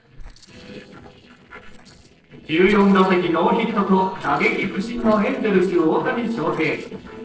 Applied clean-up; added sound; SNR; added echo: neural separator model SepFormer DNS4.